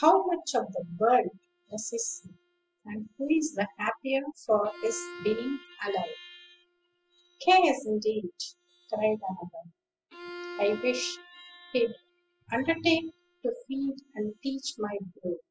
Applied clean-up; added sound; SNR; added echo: classical method spectral subtraction.